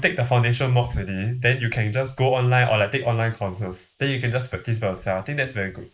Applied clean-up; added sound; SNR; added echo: neural mask model Resemble Enhance denoiser.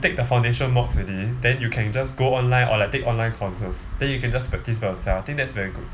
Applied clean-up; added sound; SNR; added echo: none; none; none; none.